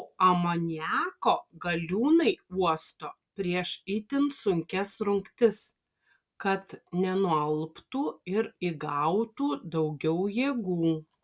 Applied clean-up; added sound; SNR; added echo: none; none; none; none.